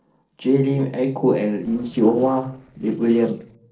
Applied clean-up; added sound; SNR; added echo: neural separator model SepFormer DNS4.